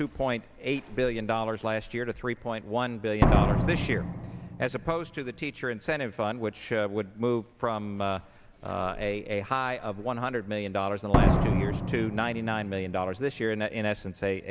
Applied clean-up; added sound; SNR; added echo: none; Slam; 1 dB; none.